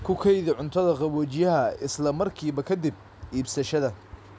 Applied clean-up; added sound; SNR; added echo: none; none; none; none.